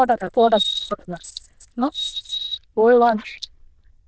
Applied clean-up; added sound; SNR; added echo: neural diffusion model UNIVERSE++.